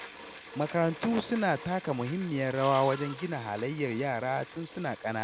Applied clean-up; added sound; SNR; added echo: none; Camera + Bicycle; 7 dB; none.